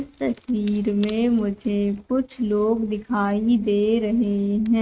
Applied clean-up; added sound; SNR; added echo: neural mask model RNNoise.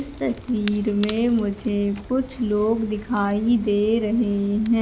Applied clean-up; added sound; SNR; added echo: none; Crackle; 16 dB; none.